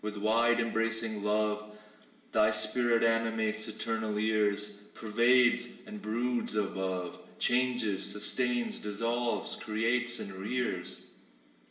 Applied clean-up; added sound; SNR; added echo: none; none; none; reverberation time 1.1 s.